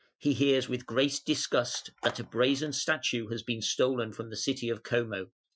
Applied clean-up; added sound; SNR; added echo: classical method Wiener filter.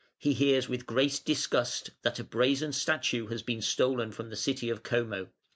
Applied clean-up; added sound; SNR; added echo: none; none; none; none.